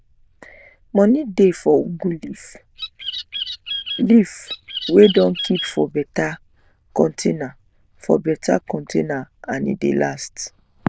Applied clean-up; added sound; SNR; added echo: neural diffusion model UNIVERSE++.